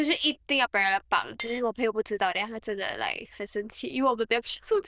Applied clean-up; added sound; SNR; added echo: neural diffusion model UNIVERSE++.